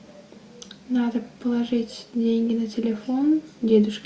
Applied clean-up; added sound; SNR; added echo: none; none; none; none.